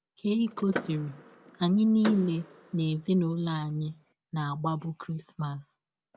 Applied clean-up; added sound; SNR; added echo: none; Door / Car; 13 dB; none.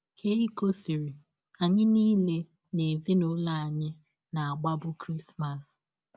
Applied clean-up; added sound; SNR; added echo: none; none; none; none.